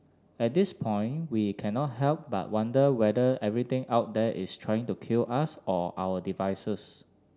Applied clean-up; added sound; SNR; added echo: none; none; none; none.